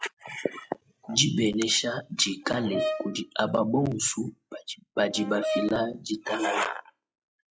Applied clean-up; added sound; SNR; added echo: classical method log-MMSE.